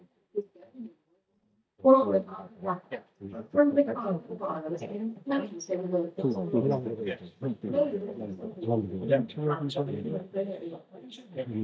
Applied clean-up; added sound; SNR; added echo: neural mask model DeepFilterNet 3.